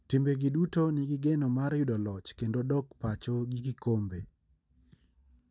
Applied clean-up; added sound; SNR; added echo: none; none; none; none.